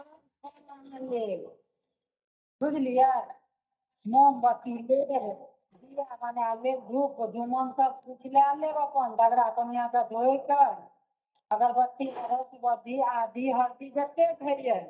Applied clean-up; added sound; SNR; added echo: neural mask model DeepFilterNet 3.